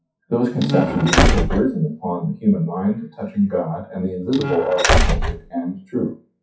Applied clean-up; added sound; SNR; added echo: classical method WPE with log-MMSE.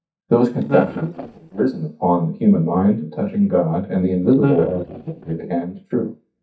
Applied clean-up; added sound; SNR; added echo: neural mask model DeepFilterNet 3.